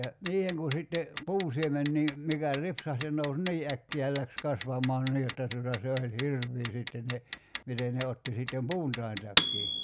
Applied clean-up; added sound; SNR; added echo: none; Clock; 1 dB; none.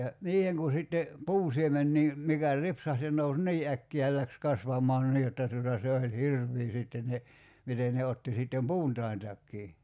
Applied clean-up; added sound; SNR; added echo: none; none; none; none.